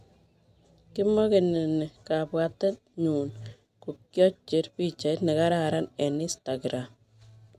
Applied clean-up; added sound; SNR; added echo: none; none; none; none.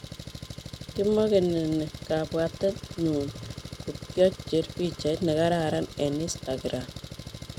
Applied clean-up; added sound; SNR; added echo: none; Engine; 12 dB; none.